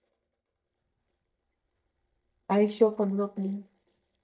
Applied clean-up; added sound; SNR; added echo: neural mask model DeepFilterNet 3.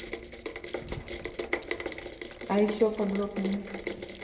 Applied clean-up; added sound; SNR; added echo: none; Rain; 4 dB; reverberation time 1.7 s.